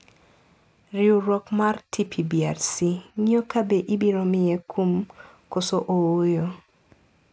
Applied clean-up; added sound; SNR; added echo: none; none; none; none.